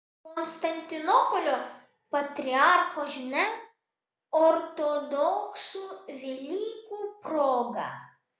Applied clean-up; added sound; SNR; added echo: none; none; none; none.